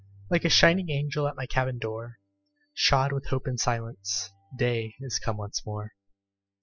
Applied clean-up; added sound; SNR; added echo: classical method spectral subtraction.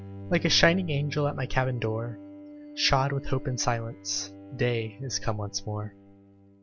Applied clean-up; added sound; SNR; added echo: none; Bowed string instrument; 15 dB; none.